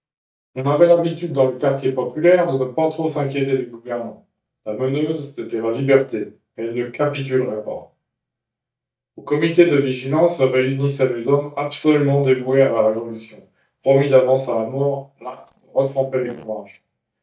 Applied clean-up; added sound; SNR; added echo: neural mask model DeepFilterNet 3.